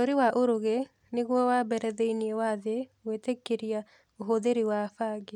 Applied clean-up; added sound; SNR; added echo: none; none; none; none.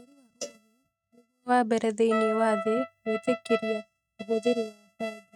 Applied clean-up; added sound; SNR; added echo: neural mask model RNNoise.